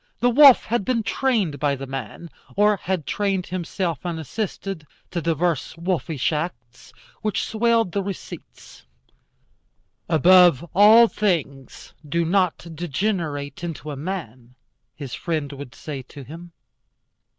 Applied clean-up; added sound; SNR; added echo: none; none; none; none.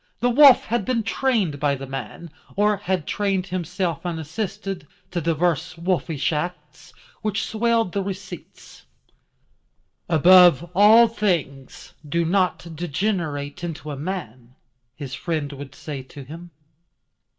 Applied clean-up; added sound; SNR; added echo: none; none; none; reverberation time 0.2 s.